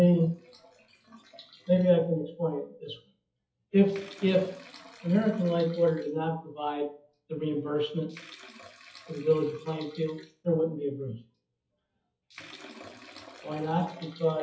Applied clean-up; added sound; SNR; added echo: classical method WPE with log-MMSE.